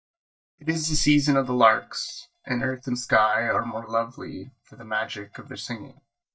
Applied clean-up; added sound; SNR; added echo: neural mask model DeepFilterNet 3.